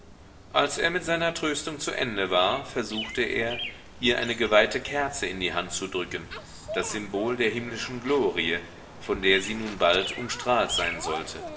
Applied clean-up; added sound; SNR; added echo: none; Bird vocalization, bird call, bird song; 13 dB; reverberation time 0.7 s.